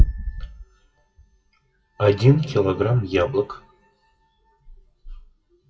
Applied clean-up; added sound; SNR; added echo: classical method WPE with log-MMSE.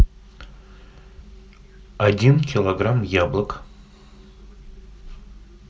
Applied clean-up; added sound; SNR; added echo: none; none; none; none.